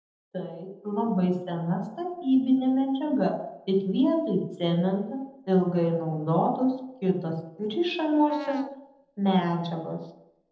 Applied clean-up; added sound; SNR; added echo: neural separator model SepFormer DNS4.